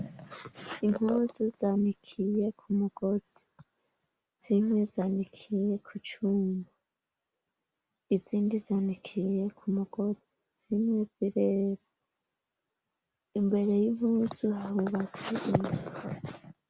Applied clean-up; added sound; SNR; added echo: none; none; none; none.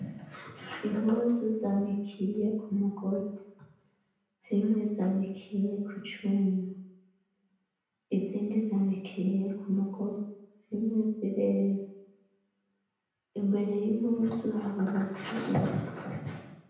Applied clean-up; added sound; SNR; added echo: none; none; none; reverberation time 0.9 s.